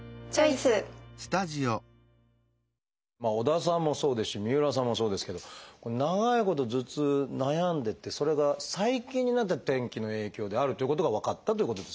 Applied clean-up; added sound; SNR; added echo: none; none; none; none.